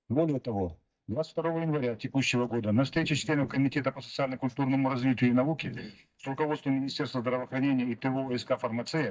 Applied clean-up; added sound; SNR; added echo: neural mask model DeepFilterNet 3.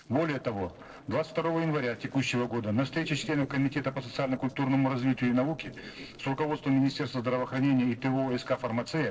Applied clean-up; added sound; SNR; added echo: neural separator model SepFormer DNS4.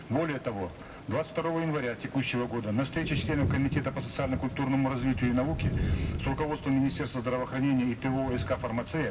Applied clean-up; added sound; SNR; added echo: none; Thunder / Rain; 6 dB; reverberation time 0.4 s.